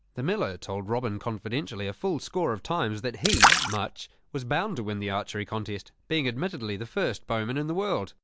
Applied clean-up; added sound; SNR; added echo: none; Splash, splatter; -4 dB; none.